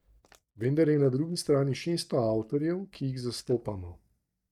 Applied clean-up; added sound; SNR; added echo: neural mask model DeepFilterNet 3.